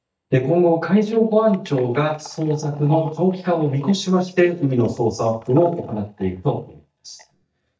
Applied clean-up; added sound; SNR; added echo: neural mask model DeepFilterNet 3.